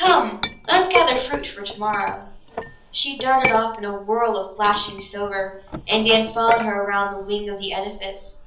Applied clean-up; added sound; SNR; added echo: none; Chink, clink; 9 dB; reverberation time 0.7 s.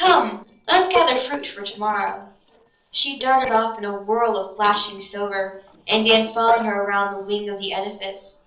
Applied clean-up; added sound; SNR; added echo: neural separator model SepFormer DNS4.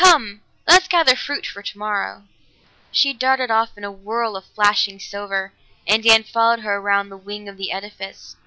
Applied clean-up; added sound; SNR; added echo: none; none; none; none.